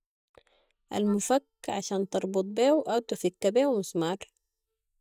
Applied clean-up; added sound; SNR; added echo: neural mask model DeepFilterNet 3.